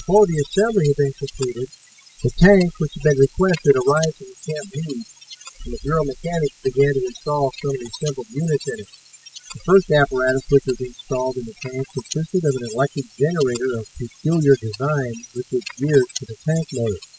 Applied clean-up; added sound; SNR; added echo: classical method spectral subtraction.